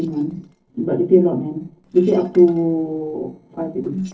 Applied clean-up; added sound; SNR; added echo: neural separator model SepFormer DNS4.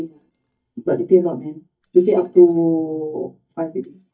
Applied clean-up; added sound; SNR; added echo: neural mask model DeepFilterNet 3.